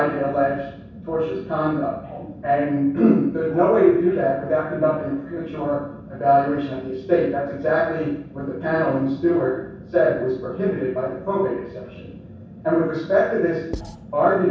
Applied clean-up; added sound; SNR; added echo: none; Writing; 13 dB; reverberation time 0.7 s.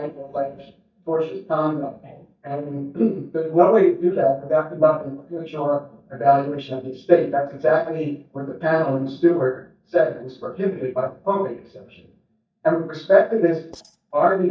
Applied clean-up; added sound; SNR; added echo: neural mask model DeepFilterNet 3.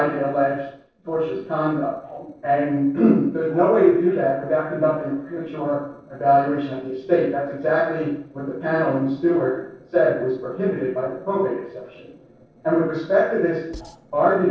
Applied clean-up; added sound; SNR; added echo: neural separator model SepFormer DNS4.